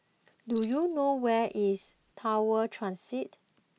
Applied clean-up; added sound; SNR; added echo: none; Keys jangling; 18 dB; none.